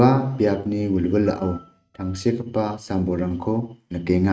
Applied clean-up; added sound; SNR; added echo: neural mask model RNNoise.